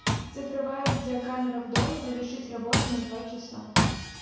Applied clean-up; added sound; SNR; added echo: none; Tools; -3 dB; reverberation time 0.9 s.